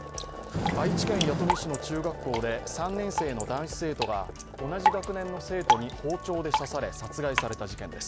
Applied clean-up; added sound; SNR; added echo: none; Drip + Fire; 0 dB; none.